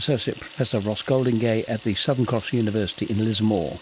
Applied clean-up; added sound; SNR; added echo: none; Sink (filling or washing) / Water tap, faucet; 19 dB; none.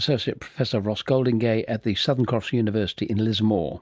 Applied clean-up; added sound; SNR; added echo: none; none; none; none.